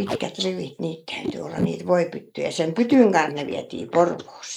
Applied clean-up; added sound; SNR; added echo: neural mask model Resemble Enhance denoiser.